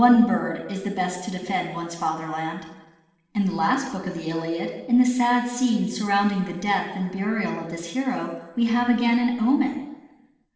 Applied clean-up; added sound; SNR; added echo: none; none; none; reverberation time 1.1 s.